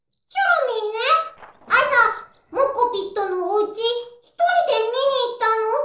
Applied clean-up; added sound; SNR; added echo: neural separator model SepFormer DNS4.